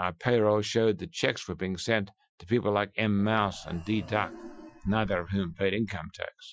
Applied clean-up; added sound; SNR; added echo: classical method Wiener filter.